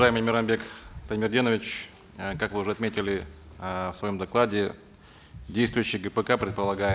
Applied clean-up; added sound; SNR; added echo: none; none; none; none.